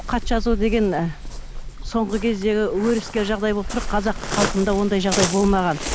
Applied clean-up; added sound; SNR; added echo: none; Waves, surf; 6 dB; none.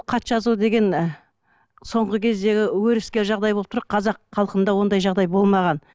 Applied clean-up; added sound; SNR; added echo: none; none; none; none.